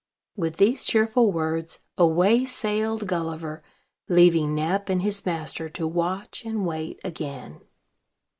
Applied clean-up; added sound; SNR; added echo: none; none; none; none.